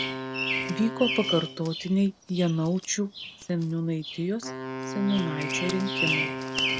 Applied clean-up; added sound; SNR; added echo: none; Wind instrument, woodwind instrument + Bird vocalization, bird call, bird song; 4 dB; none.